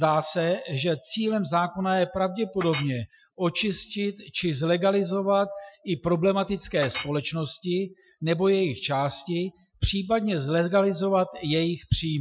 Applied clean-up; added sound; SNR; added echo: classical method Wiener filter.